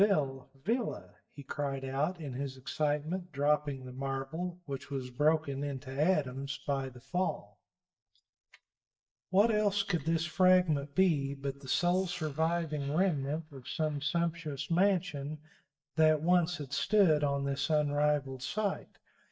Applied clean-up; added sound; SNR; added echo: neural mask model DeepFilterNet 3.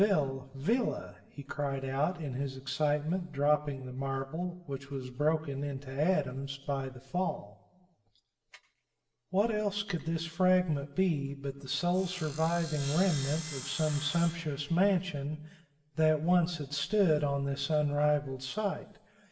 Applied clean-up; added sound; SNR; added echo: none; Sawing; 13 dB; reverberation time 1.0 s.